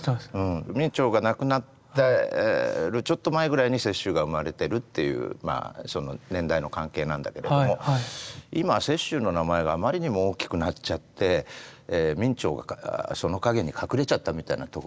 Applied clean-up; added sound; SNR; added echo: none; none; none; none.